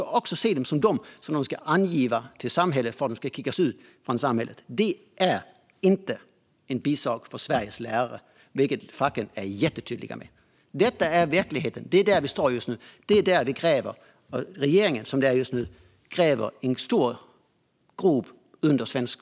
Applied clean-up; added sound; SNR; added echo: none; none; none; none.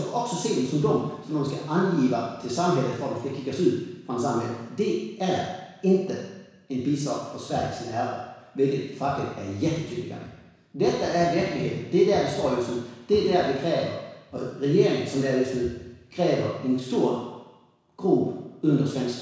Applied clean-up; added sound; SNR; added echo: none; none; none; reverberation time 1.1 s.